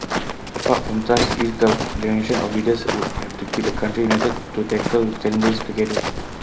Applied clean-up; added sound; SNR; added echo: none; Walk, footsteps; 4 dB; none.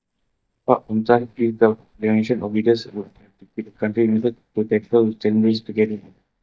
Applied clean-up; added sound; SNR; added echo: neural mask model DeepFilterNet 3.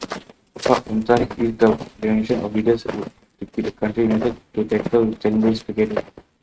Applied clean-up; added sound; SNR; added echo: neural mask model RNNoise.